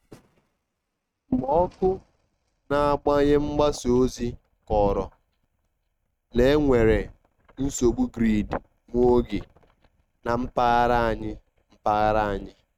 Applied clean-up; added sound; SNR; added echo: neural mask model RNNoise.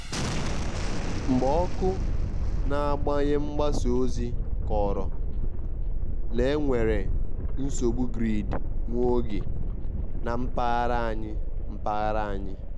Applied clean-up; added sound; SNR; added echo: none; Thunderstorm; -5 dB; none.